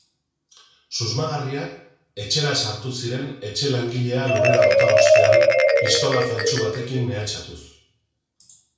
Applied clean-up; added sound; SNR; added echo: none; Marimba, xylophone; -4 dB; reverberation time 0.6 s.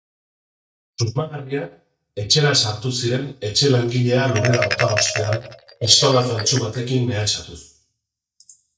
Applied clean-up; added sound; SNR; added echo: neural mask model DeepFilterNet 3.